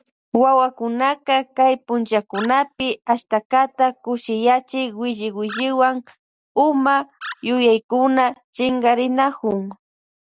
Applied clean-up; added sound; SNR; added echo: none; Animal; 18 dB; none.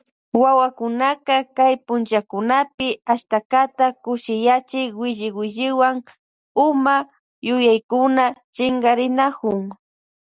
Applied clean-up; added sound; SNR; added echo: none; none; none; none.